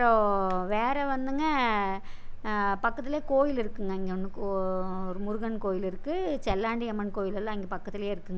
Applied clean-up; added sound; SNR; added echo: none; none; none; none.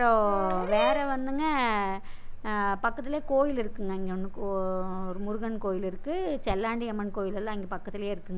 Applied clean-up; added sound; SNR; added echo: none; Brass instrument; 4 dB; none.